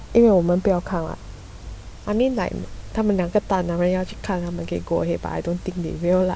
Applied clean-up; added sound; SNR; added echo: none; none; none; none.